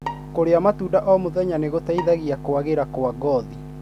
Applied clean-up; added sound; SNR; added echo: none; Bowed string instrument; 18 dB; none.